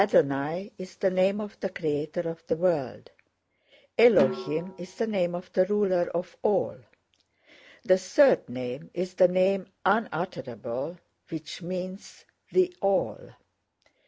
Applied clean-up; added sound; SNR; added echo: none; Snare drum; 11 dB; none.